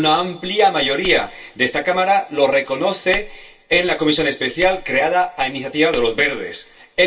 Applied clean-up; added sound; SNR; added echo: none; Fire; 19 dB; reverberation time 0.2 s.